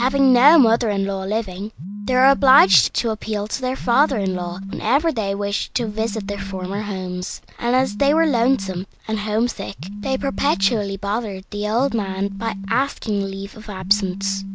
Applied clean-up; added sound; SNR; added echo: none; Telephone; 12 dB; none.